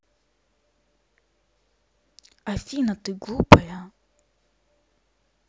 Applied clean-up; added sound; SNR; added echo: none; none; none; none.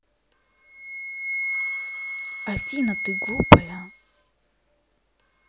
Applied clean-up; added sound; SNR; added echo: none; Wind instrument, woodwind instrument; 8 dB; none.